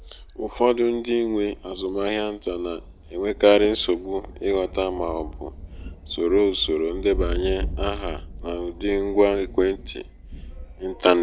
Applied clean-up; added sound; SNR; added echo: none; Thunder; 11 dB; none.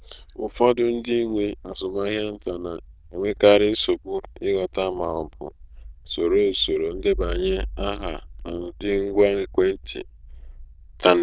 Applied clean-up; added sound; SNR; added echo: neural diffusion model UNIVERSE++.